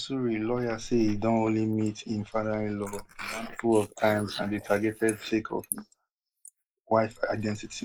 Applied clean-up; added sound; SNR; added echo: neural mask model Resemble Enhance denoiser.